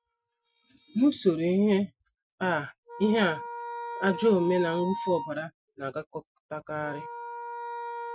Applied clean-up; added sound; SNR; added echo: classical method Wiener filter.